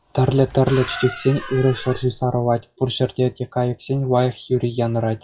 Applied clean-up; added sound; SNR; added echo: classical method WPE with log-MMSE.